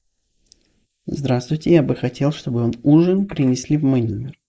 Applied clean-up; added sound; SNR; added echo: neural mask model Resemble Enhance denoiser.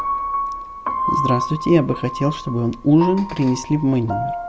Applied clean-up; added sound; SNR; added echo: none; Piano; 5 dB; none.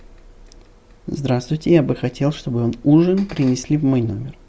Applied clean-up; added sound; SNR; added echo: none; none; none; none.